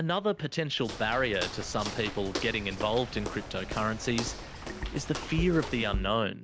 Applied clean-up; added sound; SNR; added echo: none; Walk, footsteps; 10 dB; none.